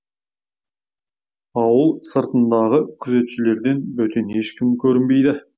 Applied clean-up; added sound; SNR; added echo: none; none; none; none.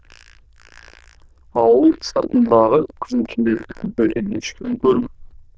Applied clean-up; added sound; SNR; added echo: neural diffusion model UNIVERSE++.